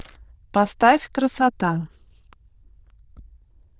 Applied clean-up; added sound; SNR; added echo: neural diffusion model UNIVERSE++.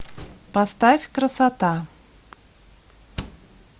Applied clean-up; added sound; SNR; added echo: none; Slam; 19 dB; none.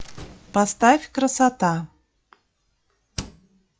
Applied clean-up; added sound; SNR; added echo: classical method log-MMSE.